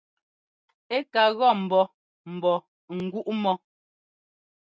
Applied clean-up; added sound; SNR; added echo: none; none; none; none.